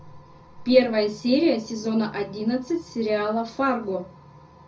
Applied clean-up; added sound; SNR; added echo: none; none; none; reverberation time 0.4 s.